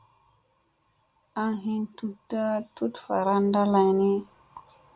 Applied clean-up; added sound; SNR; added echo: none; none; none; none.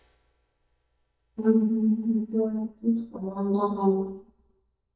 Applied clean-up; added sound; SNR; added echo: neural mask model DeepFilterNet 3.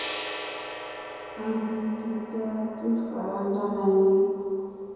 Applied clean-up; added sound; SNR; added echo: none; Gong; 12 dB; reverberation time 2.2 s.